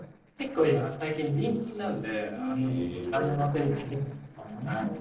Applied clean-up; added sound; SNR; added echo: neural separator model SepFormer DNS4.